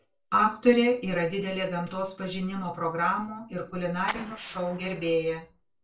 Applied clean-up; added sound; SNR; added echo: neural separator model SepFormer DNS4.